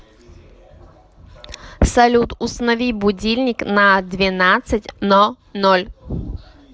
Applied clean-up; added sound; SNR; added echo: none; none; none; none.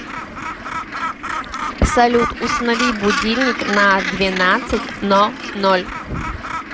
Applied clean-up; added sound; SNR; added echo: none; Gull, seagull; 5 dB; none.